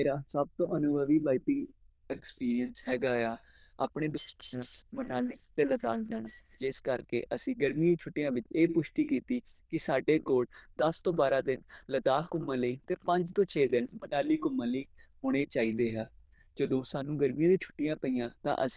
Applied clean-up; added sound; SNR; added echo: neural diffusion model UNIVERSE++.